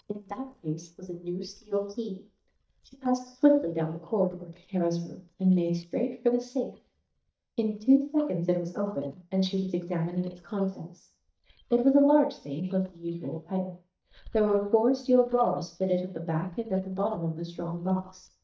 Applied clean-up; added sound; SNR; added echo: neural mask model DeepFilterNet 3.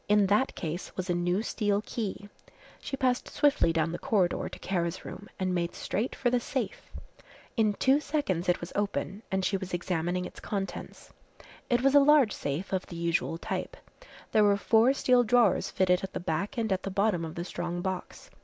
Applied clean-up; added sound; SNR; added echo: none; none; none; none.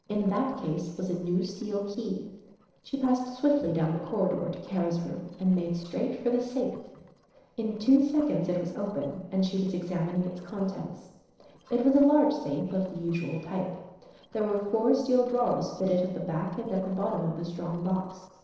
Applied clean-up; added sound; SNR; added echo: neural separator model SepFormer DNS4.